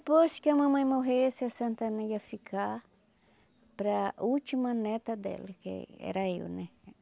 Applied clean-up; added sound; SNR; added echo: none; none; none; none.